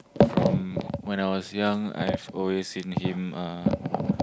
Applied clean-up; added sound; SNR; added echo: none; none; none; none.